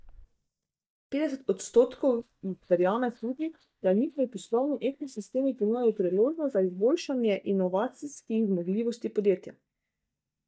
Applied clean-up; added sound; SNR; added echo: neural mask model DeepFilterNet 3.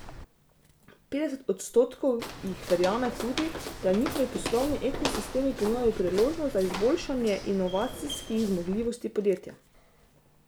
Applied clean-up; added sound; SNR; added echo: none; Walk, footsteps; 10 dB; none.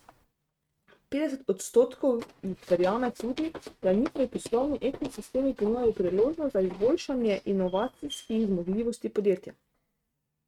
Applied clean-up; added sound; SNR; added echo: neural mask model RNNoise.